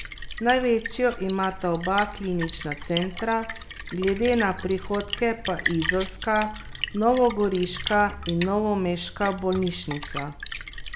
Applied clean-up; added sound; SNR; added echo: none; Splash, splatter; 9 dB; none.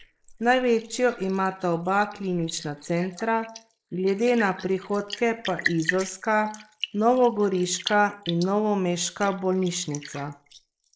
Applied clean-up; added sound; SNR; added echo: neural mask model Resemble Enhance denoiser.